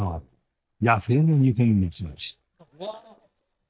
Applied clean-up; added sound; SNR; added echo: neural mask model DeepFilterNet 3.